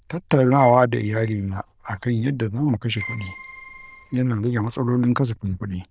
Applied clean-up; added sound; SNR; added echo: neural diffusion model UNIVERSE++.